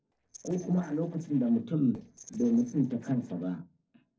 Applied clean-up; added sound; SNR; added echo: neural separator model SepFormer DNS4.